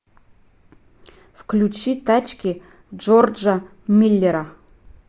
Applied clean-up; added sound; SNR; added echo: none; none; none; none.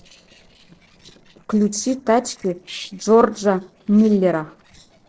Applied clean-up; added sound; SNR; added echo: neural separator model SepFormer DNS4.